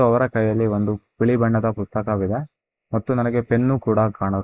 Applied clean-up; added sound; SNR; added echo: neural mask model Resemble Enhance denoiser.